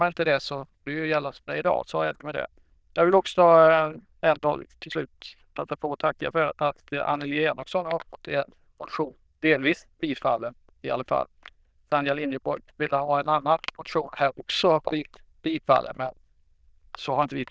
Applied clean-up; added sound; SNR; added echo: neural diffusion model UNIVERSE++.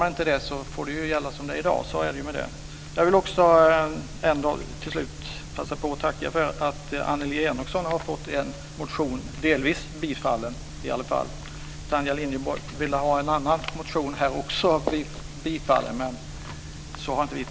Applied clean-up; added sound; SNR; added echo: none; Wind; 17 dB; none.